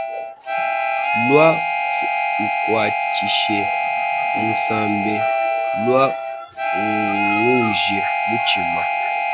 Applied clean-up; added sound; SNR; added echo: none; Harmonica; -3 dB; none.